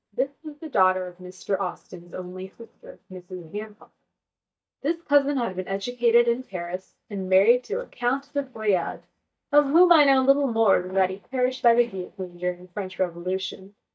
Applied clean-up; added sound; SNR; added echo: neural mask model DeepFilterNet 3.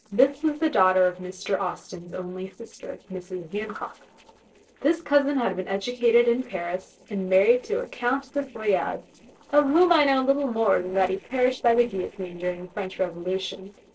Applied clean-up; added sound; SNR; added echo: neural separator model SepFormer DNS4.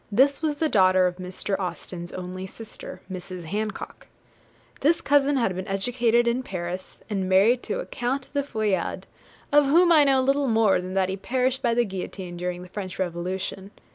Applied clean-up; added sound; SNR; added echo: none; none; none; none.